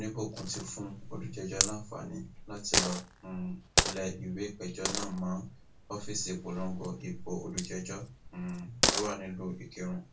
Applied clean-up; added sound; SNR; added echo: none; Coin (dropping); -2 dB; reverberation time 0.2 s.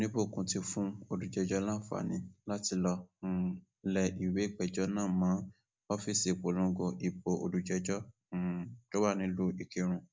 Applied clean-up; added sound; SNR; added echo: none; none; none; none.